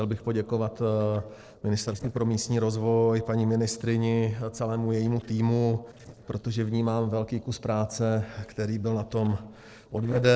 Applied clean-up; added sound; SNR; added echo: neural separator model SepFormer DNS4.